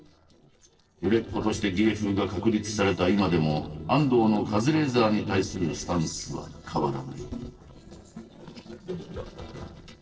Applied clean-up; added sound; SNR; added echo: neural separator model SepFormer DNS4.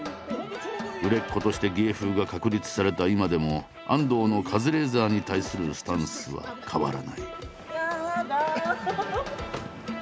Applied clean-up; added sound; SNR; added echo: none; none; none; none.